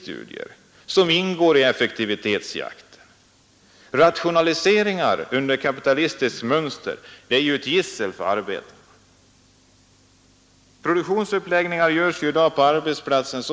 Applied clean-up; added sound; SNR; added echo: none; none; none; none.